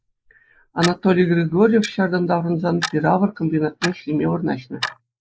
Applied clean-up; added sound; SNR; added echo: neural mask model Resemble Enhance denoiser.